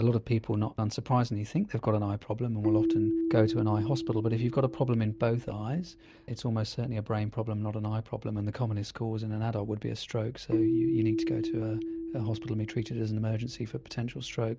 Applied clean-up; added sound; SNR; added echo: none; Keyboard (musical); 5 dB; none.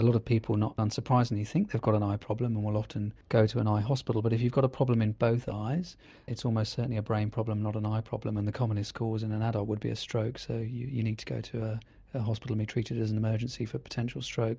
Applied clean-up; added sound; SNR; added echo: none; none; none; none.